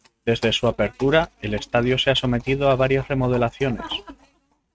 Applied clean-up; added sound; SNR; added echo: neural mask model RNNoise.